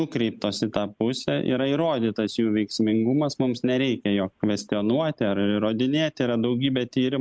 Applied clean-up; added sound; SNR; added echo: none; none; none; none.